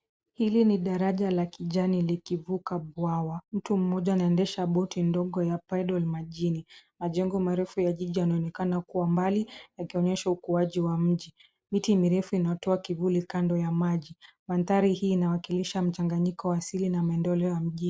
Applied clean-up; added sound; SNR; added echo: none; none; none; none.